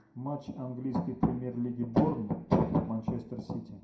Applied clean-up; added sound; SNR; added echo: none; none; none; reverberation time 0.5 s.